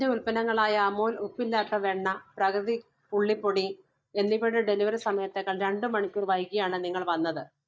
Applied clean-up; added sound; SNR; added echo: neural mask model DeepFilterNet 3.